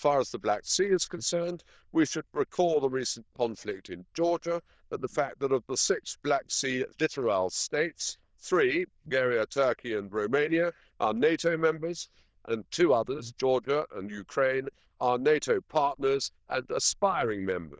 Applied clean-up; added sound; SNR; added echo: neural diffusion model UNIVERSE++.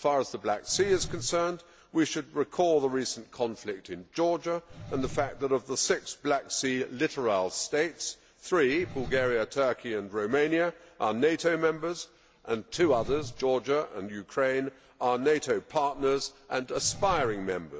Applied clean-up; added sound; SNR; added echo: none; Engine; 17 dB; none.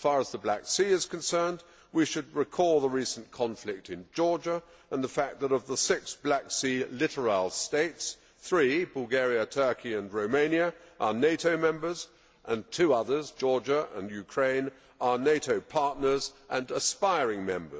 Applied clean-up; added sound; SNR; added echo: none; none; none; none.